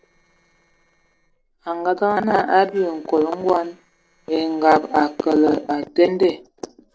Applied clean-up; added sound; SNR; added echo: neural separator model SepFormer DNS4.